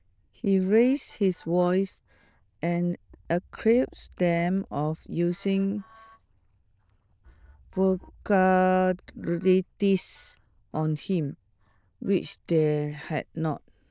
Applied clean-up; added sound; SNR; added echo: neural diffusion model UNIVERSE++.